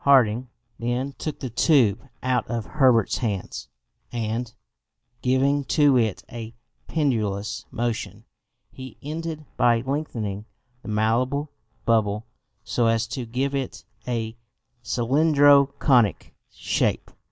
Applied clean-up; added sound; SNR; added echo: none; none; none; none.